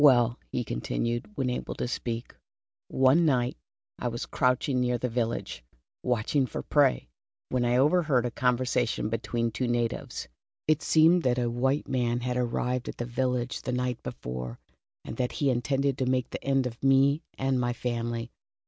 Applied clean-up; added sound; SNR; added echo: none; none; none; none.